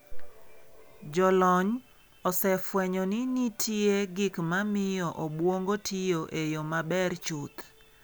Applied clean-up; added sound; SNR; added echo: none; none; none; none.